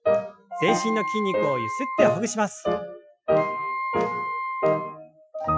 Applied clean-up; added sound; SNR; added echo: classical method Wiener filter.